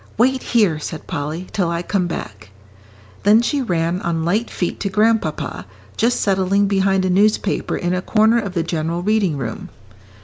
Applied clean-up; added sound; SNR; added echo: none; none; none; none.